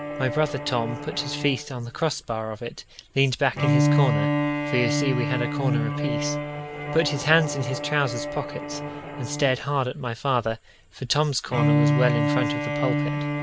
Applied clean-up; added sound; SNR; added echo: none; Bowed string instrument; 0 dB; none.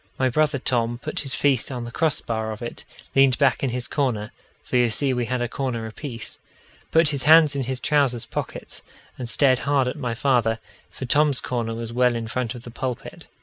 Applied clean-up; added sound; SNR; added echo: none; none; none; none.